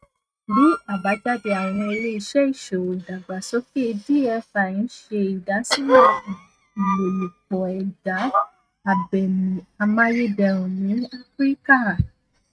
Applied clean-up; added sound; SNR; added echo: neural mask model RNNoise.